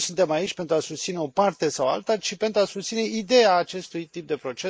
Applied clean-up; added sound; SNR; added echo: neural mask model Resemble Enhance denoiser.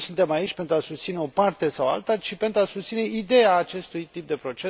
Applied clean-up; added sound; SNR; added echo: none; none; none; none.